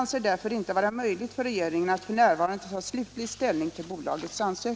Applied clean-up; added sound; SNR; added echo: none; none; none; none.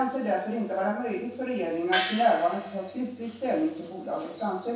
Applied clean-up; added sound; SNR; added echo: none; Gong; 4 dB; reverberation time 0.7 s.